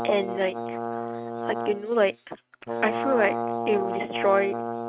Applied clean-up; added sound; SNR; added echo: neural mask model RNNoise.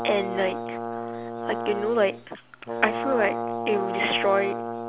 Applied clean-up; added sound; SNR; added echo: none; Brass instrument; 4 dB; none.